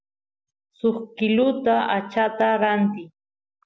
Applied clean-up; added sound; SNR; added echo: none; none; none; none.